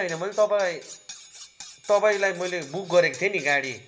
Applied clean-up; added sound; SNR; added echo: none; Cutlery, silverware; 19 dB; reverberation time 0.6 s.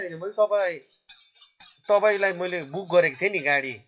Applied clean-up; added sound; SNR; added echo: classical method WPE with log-MMSE.